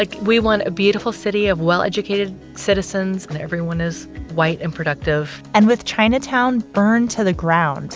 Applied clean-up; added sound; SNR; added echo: none; none; none; none.